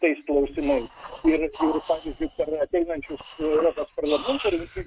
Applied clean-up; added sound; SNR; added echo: neural mask model RNNoise.